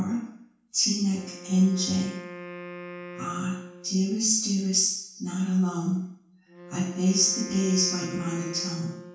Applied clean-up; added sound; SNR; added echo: none; Wind instrument, woodwind instrument; 16 dB; reverberation time 0.6 s.